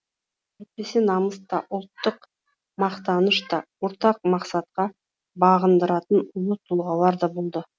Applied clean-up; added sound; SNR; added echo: none; none; none; none.